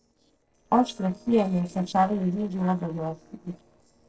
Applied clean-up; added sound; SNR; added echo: neural separator model SepFormer DNS4.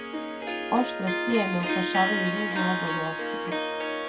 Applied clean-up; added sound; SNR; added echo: none; Harp; -1 dB; reverberation time 0.2 s.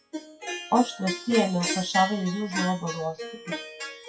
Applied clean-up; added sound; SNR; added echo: classical method WPE with log-MMSE.